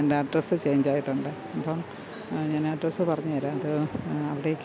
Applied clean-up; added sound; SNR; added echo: none; none; none; none.